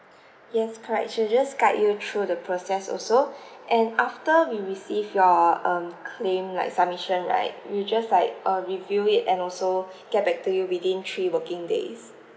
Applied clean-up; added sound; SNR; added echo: none; none; none; none.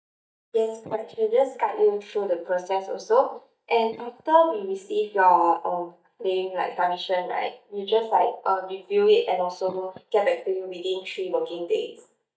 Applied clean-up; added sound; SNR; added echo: neural mask model DeepFilterNet 3.